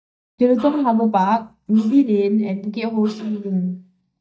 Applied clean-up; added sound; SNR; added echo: neural mask model DeepFilterNet 3.